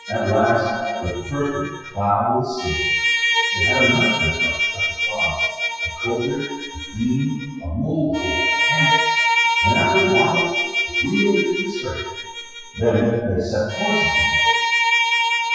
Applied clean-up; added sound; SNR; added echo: classical method WPE with log-MMSE.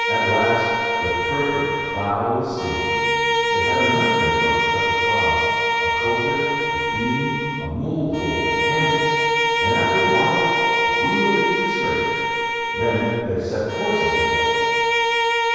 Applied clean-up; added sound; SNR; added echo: none; Bowed string instrument; -4 dB; reverberation time 2.2 s.